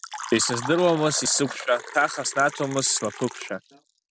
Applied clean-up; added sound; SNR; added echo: none; Fill (with liquid); 13 dB; none.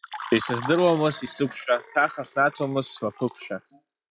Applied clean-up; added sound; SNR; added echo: classical method log-MMSE.